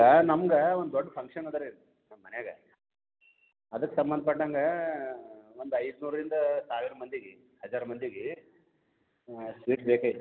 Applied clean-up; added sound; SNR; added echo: none; none; none; none.